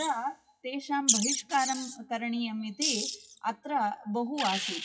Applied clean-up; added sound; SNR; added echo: classical method WPE with log-MMSE.